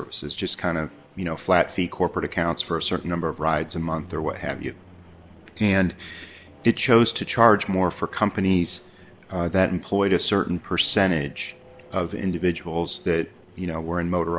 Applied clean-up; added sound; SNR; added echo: neural separator model SepFormer DNS4.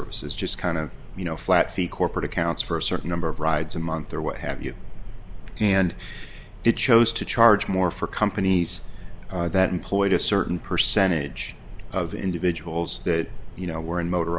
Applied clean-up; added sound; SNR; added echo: none; none; none; none.